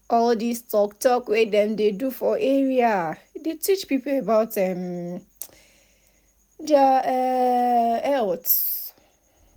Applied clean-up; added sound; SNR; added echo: none; none; none; none.